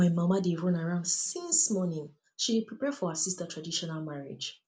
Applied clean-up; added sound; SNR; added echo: none; none; none; none.